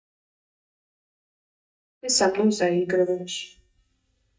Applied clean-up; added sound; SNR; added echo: neural mask model DeepFilterNet 3.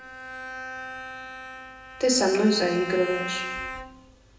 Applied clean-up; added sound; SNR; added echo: none; Bowed string instrument; 9 dB; reverberation time 1.0 s.